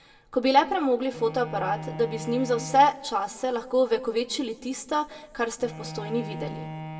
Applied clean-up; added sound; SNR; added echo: none; Bowed string instrument; 14 dB; reverberation time 1.3 s.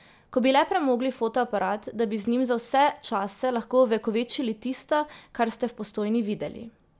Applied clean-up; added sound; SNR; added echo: none; none; none; none.